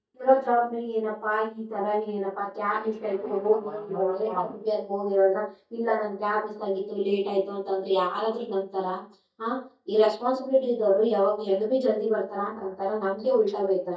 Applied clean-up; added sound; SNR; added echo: neural mask model DeepFilterNet 3.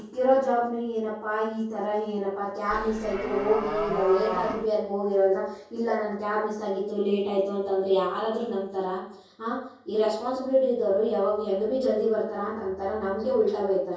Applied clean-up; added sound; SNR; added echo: none; Livestock, farm animals, working animals; 6 dB; reverberation time 0.6 s.